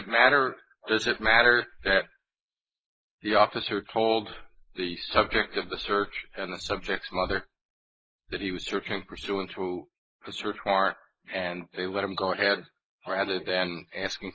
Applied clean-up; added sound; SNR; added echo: neural mask model Resemble Enhance denoiser.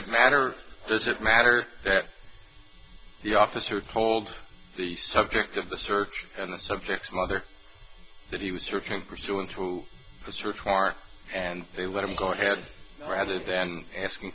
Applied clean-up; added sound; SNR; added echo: none; none; none; none.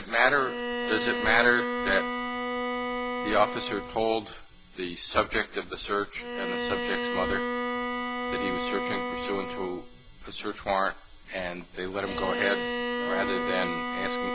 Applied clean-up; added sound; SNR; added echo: none; Bowed string instrument; 2 dB; none.